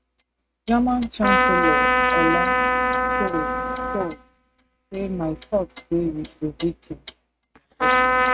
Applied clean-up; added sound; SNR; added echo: neural mask model RNNoise.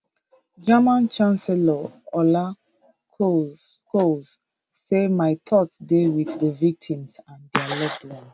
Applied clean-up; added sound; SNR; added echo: none; none; none; none.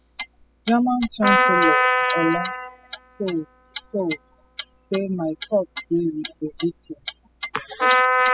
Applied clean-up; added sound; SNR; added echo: classical method spectral subtraction.